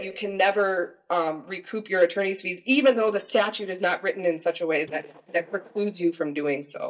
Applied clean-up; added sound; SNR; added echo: neural mask model DeepFilterNet 3.